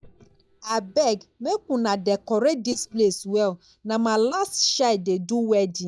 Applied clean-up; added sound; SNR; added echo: neural mask model DeepFilterNet 3.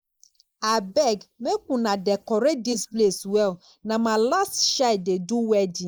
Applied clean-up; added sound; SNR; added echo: neural mask model Resemble Enhance denoiser.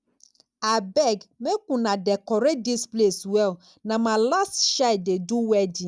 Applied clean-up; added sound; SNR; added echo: none; none; none; none.